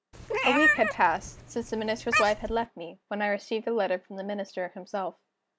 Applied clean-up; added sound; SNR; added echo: none; Meow; 0 dB; none.